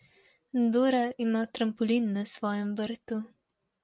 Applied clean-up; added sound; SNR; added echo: none; none; none; none.